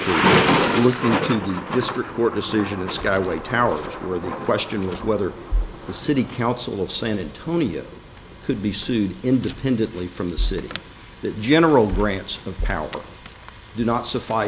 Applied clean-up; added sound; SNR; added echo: none; Thunder; 5 dB; none.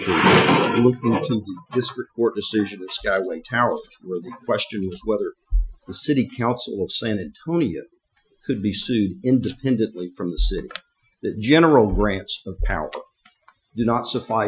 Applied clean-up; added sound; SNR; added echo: classical method Wiener filter.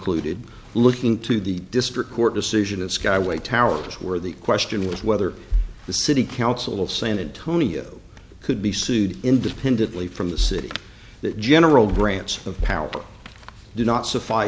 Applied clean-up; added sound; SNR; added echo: none; none; none; none.